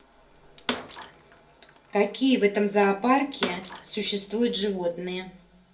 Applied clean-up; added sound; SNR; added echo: none; Bathtub (filling or washing) / Water / Splash, splatter; 15 dB; reverberation time 0.2 s.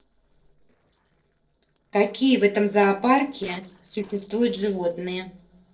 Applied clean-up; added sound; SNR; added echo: neural separator model SepFormer DNS4.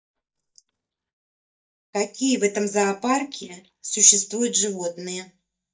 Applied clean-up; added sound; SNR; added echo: neural mask model DeepFilterNet 3.